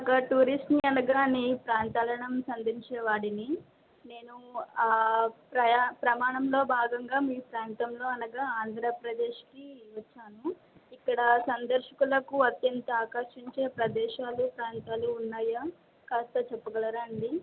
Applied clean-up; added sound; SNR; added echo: none; none; none; none.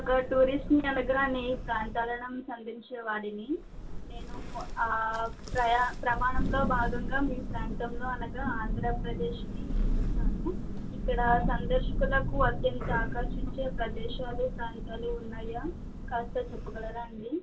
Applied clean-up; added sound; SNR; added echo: none; Thunder; 1 dB; reverberation time 0.1 s.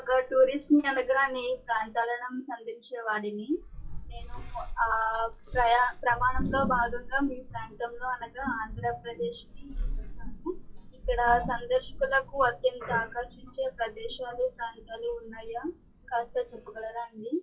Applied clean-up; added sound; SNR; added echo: classical method WPE with log-MMSE.